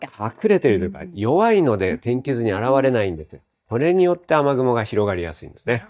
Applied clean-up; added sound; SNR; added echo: neural mask model DeepFilterNet 3.